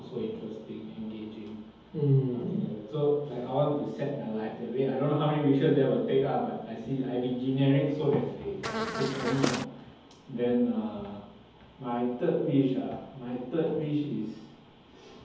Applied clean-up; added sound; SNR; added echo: none; Buzz; 2 dB; reverberation time 0.8 s.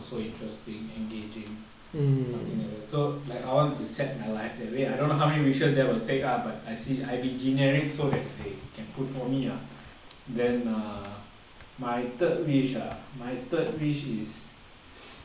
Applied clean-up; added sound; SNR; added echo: none; none; none; none.